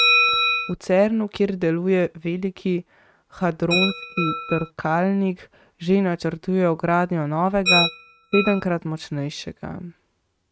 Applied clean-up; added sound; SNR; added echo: neural mask model RNNoise.